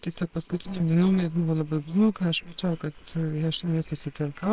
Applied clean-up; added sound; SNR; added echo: neural separator model SepFormer WHAMR!.